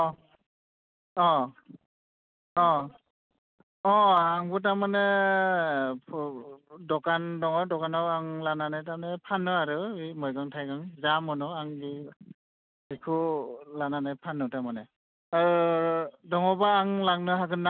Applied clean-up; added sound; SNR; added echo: none; none; none; none.